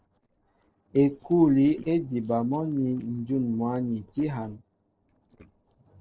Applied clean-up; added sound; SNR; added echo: neural separator model SepFormer DNS4.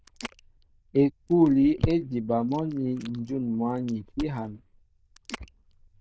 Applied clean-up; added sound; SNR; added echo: neural diffusion model UNIVERSE++.